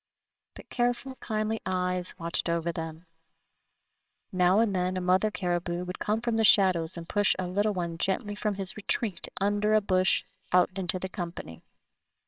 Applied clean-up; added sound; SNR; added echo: neural separator model SepFormer WHAMR!.